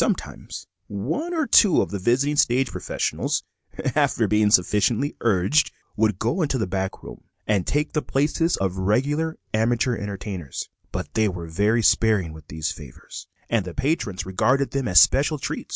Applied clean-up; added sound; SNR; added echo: none; none; none; none.